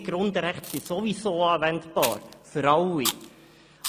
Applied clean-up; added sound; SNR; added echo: none; Chewing, mastication; 10 dB; none.